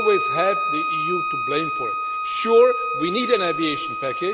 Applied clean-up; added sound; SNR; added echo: none; Bowed string instrument; 2 dB; none.